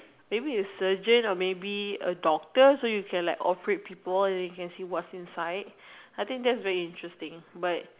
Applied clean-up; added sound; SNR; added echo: none; none; none; none.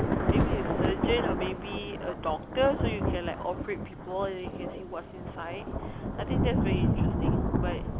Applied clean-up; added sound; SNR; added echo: none; Thunder / Rain; -5 dB; none.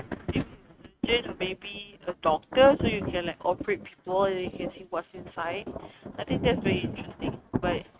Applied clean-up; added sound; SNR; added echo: neural mask model RNNoise.